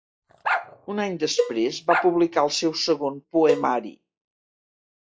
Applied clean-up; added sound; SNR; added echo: classical method log-MMSE.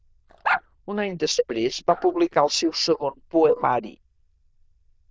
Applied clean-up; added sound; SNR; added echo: neural diffusion model UNIVERSE++.